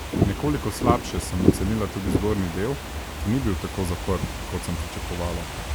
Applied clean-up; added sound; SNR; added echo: none; Fireworks / Ocean; -1 dB; none.